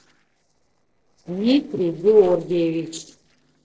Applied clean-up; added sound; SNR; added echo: neural separator model SepFormer DNS4.